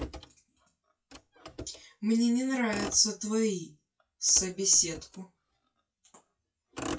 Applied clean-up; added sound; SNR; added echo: classical method WPE with log-MMSE.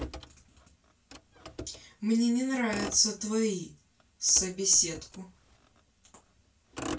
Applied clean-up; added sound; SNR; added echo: none; Motor vehicle (road); 13 dB; reverberation time 0.1 s.